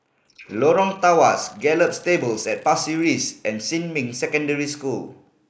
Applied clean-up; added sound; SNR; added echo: neural mask model Resemble Enhance denoiser.